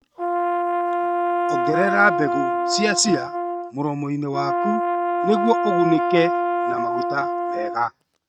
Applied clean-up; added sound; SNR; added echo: neural mask model RNNoise.